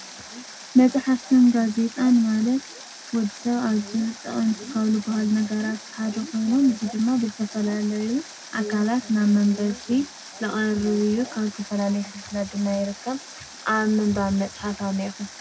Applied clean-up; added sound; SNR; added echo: none; Water; 18 dB; reverberation time 0.2 s.